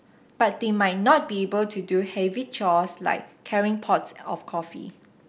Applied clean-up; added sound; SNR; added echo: none; none; none; none.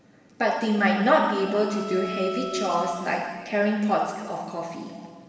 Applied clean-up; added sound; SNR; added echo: none; Bowed string instrument; 13 dB; reverberation time 1.6 s.